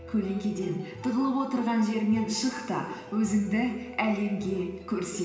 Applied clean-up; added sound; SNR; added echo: none; Keyboard (musical); 19 dB; reverberation time 1.1 s.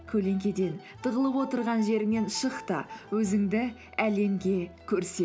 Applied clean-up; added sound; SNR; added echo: none; none; none; none.